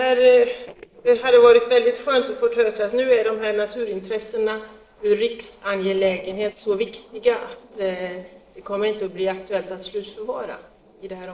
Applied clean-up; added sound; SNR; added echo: neural separator model SepFormer DNS4.